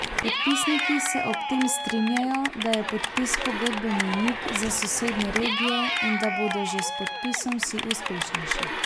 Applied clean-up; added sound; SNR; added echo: none; Cheering / Clapping; 1 dB; none.